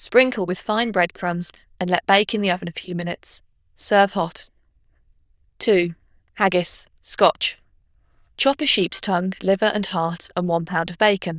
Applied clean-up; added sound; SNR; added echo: neural diffusion model UNIVERSE++.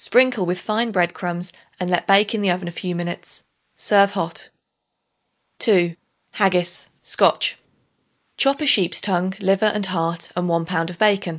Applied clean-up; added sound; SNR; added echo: neural mask model Resemble Enhance denoiser.